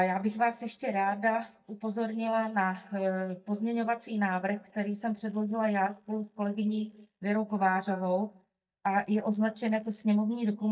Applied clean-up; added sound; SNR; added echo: neural mask model DeepFilterNet 3.